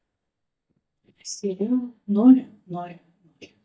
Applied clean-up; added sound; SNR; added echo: neural mask model DeepFilterNet 3.